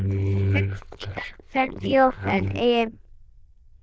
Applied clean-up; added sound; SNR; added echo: neural diffusion model UNIVERSE++.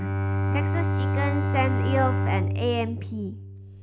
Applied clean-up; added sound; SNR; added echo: none; Bowed string instrument; -5 dB; none.